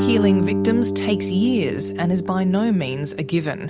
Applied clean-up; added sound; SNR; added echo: none; Guitar; 3 dB; none.